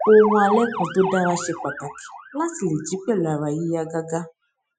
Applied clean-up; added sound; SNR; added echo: classical method Wiener filter.